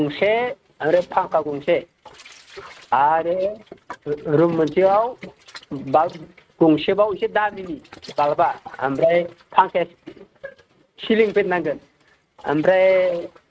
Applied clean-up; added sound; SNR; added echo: neural mask model RNNoise.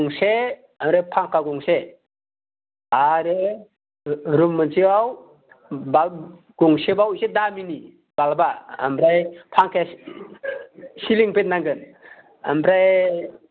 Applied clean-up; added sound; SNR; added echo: none; none; none; none.